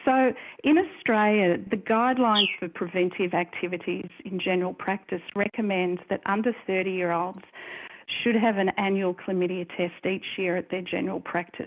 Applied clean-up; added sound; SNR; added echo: none; Bird; 6 dB; none.